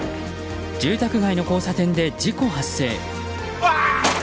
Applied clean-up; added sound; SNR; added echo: none; none; none; none.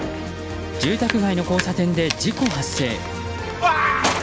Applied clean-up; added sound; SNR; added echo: none; Chewing, mastication; 11 dB; none.